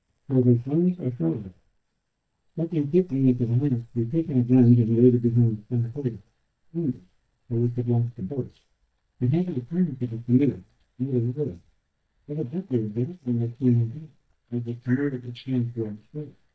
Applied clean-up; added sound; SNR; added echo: neural mask model DeepFilterNet 3.